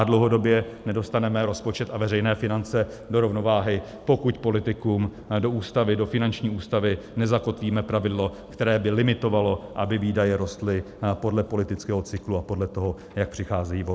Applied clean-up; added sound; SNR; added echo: none; none; none; none.